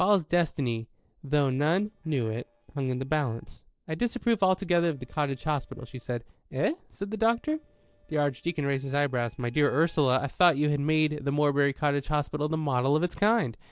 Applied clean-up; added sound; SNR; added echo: neural separator model SepFormer DNS4.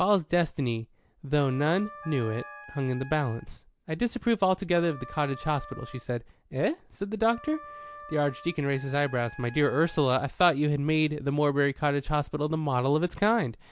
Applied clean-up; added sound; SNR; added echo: none; Wind instrument, woodwind instrument + Wind instrument, woodwind instrument; 19 dB; none.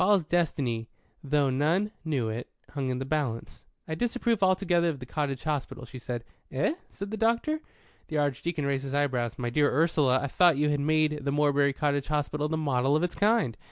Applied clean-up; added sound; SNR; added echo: none; none; none; none.